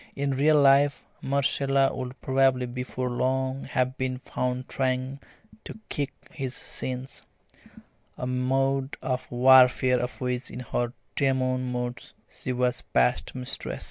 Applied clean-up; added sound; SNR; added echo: none; none; none; none.